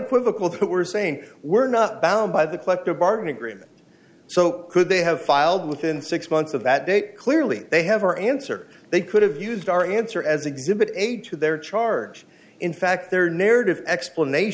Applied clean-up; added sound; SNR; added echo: none; none; none; none.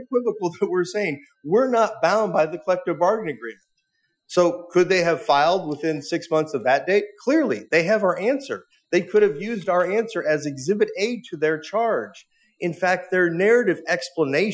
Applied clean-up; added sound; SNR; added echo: classical method Wiener filter.